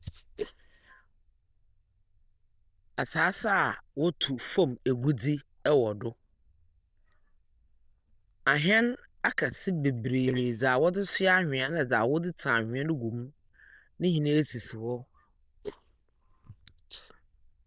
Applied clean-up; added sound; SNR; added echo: neural diffusion model UNIVERSE++.